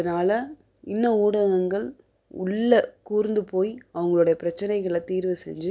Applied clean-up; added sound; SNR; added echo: none; none; none; none.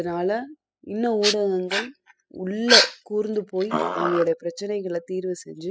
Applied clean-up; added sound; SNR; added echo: classical method spectral subtraction.